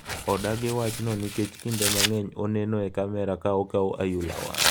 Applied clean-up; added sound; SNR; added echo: none; Tearing; 4 dB; none.